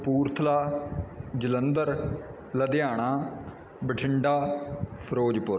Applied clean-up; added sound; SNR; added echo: none; none; none; none.